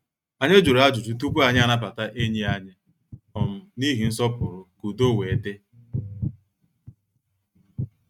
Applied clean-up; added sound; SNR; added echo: neural mask model RNNoise.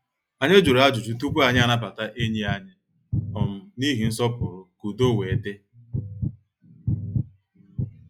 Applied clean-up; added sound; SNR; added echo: classical method log-MMSE.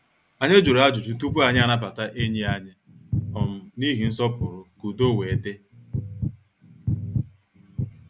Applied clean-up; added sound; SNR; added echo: none; Bass guitar; 5 dB; none.